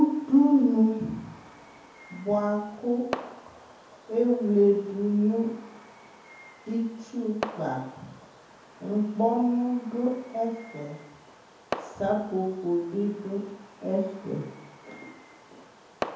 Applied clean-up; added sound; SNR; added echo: none; Fireworks; 16 dB; reverberation time 0.9 s.